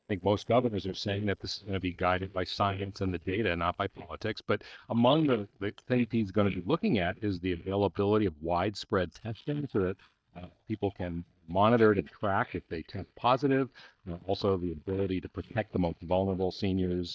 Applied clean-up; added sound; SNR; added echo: neural mask model DeepFilterNet 3.